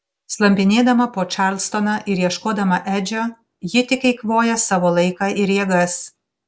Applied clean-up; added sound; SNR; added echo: none; none; none; none.